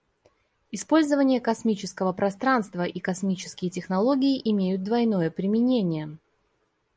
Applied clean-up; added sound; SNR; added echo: none; none; none; none.